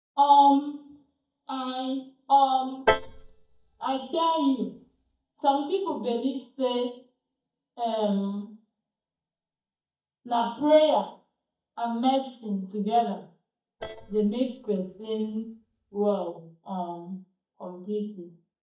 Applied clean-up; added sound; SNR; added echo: neural mask model DeepFilterNet 3.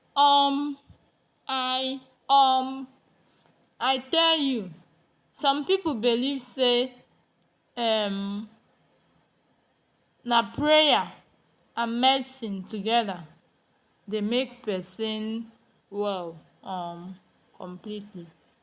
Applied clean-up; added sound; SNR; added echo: none; none; none; none.